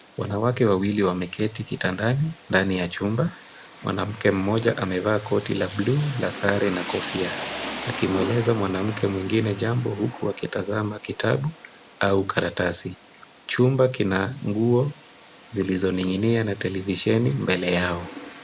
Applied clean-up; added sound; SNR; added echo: none; Rain; 14 dB; none.